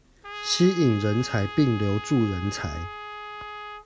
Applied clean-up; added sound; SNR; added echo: none; Trumpet; 12 dB; none.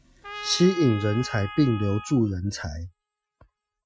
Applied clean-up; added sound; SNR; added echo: classical method Wiener filter.